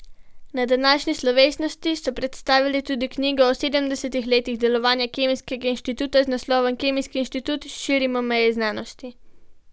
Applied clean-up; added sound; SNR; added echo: none; none; none; none.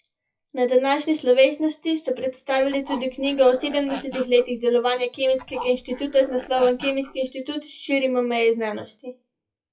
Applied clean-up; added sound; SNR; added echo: classical method WPE with log-MMSE.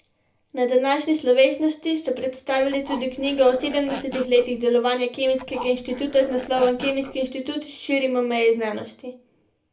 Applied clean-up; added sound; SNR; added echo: none; Zipper (clothing); 15 dB; reverberation time 0.3 s.